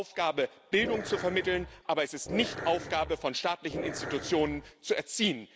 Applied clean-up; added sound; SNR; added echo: none; Growling; 7 dB; none.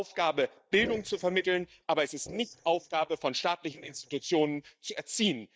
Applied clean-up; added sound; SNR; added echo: neural mask model DeepFilterNet 3.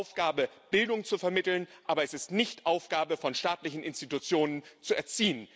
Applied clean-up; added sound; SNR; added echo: none; none; none; none.